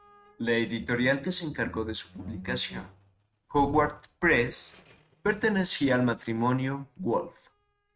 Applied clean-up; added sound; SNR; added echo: neural mask model RNNoise.